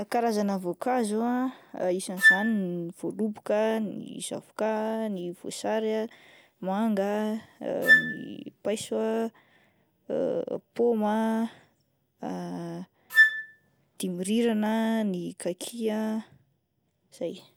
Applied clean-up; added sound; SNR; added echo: none; Wind instrument, woodwind instrument; -4 dB; none.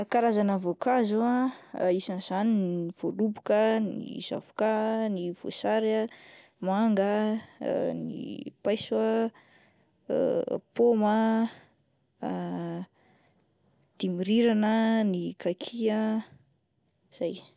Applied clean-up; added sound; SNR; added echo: none; none; none; none.